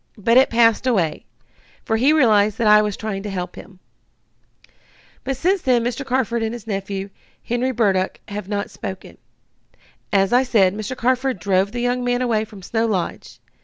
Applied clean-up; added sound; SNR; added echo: none; none; none; none.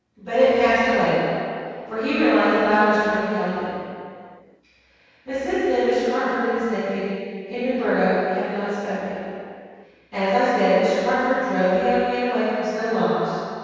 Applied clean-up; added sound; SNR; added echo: none; none; none; reverberation time 2.2 s.